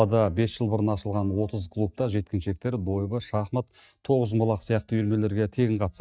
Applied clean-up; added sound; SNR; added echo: neural mask model DeepFilterNet 3.